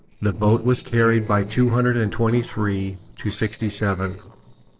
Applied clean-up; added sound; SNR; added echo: neural separator model SepFormer DNS4.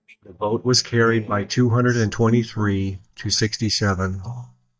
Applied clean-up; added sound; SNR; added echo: neural mask model DeepFilterNet 3.